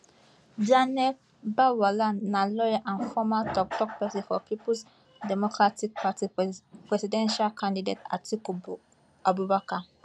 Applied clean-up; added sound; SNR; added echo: none; none; none; none.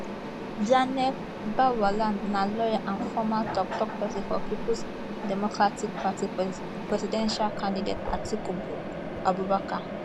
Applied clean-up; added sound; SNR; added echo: none; Mechanisms; 5 dB; none.